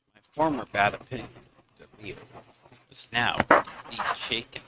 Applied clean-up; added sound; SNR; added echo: neural mask model RNNoise.